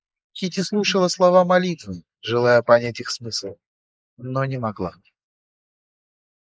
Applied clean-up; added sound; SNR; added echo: neural mask model Resemble Enhance denoiser.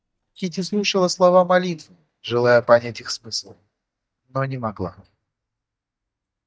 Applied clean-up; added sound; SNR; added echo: neural mask model DeepFilterNet 3.